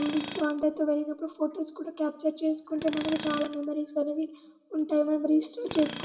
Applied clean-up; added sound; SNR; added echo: none; Tools; 15 dB; reverberation time 0.8 s.